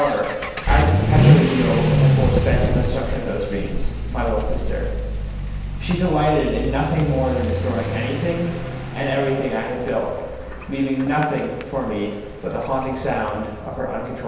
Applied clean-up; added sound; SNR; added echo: none; Accelerating, revving, vroom / Vehicle; -1 dB; reverberation time 1.2 s.